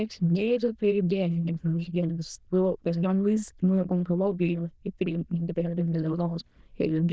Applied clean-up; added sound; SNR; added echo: neural diffusion model UNIVERSE++.